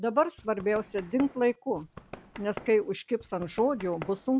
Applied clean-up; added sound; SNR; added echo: none; Run; 17 dB; none.